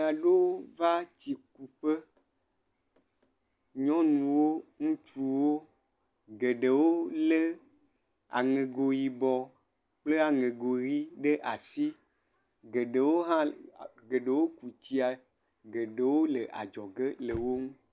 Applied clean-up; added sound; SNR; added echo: none; none; none; none.